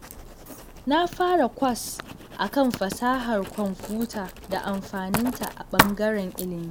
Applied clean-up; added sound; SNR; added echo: none; Writing; 6 dB; none.